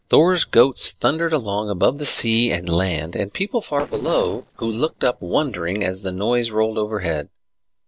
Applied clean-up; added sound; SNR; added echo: neural separator model SepFormer DNS4.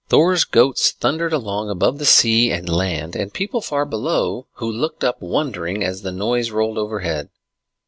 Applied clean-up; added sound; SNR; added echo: none; none; none; none.